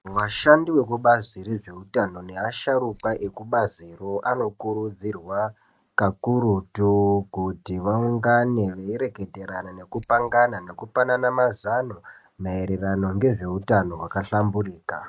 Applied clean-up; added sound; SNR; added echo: neural mask model RNNoise.